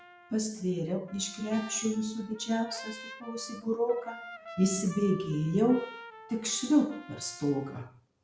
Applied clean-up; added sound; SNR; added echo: none; Trumpet; 17 dB; none.